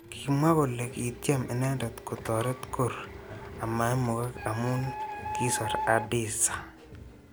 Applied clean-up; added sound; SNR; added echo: none; Printer; 11 dB; none.